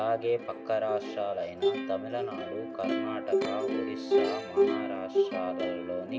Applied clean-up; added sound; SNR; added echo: none; Plucked string instrument; -3 dB; reverberation time 1.8 s.